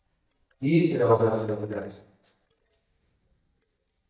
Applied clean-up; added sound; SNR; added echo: neural mask model DeepFilterNet 3.